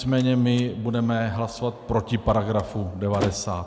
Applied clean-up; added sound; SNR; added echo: none; Slam; 15 dB; none.